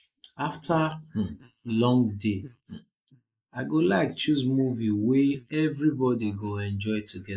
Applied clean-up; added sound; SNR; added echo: neural mask model Resemble Enhance denoiser.